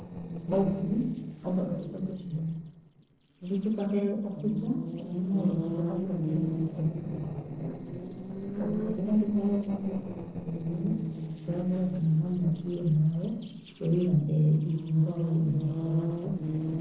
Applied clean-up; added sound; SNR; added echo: neural separator model SepFormer DNS4.